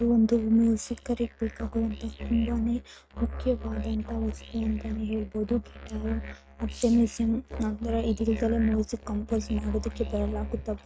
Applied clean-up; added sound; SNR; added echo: neural mask model RNNoise.